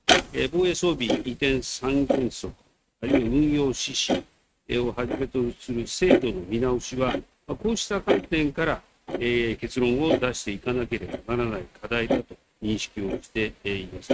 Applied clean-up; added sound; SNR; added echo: neural mask model RNNoise.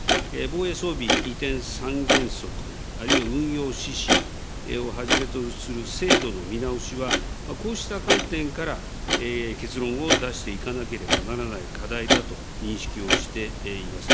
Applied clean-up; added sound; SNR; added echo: none; Clock; -4 dB; none.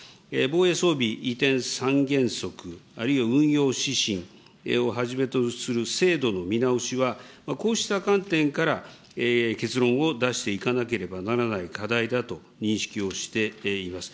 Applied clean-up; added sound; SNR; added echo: none; none; none; none.